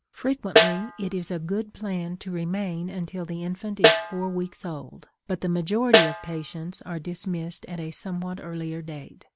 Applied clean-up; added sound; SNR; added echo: none; Snare drum; -3 dB; none.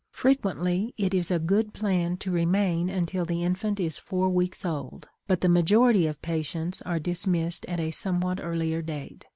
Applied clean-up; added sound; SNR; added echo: none; none; none; none.